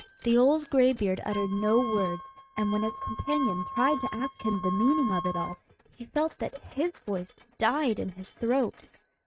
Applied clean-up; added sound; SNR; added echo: neural mask model RNNoise.